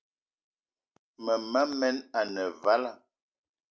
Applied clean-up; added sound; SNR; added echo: none; none; none; none.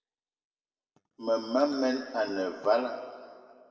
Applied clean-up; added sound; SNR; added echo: none; none; none; reverberation time 1.9 s.